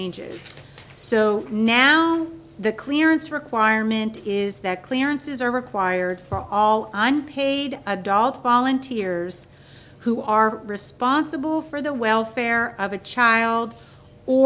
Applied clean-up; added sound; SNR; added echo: none; none; none; none.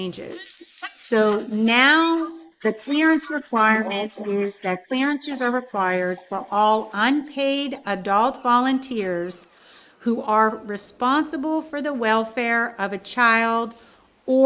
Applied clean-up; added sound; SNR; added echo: neural mask model Resemble Enhance denoiser.